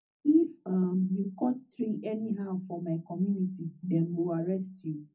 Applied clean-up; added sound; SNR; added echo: none; none; none; reverberation time 0.4 s.